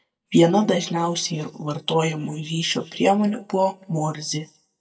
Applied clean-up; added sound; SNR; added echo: neural mask model DeepFilterNet 3.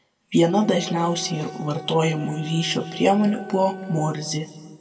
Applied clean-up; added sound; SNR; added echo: none; Wind instrument, woodwind instrument; 17 dB; reverberation time 1.4 s.